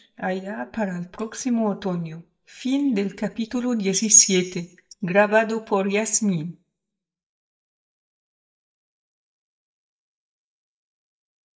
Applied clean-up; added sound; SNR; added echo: neural mask model DeepFilterNet 3.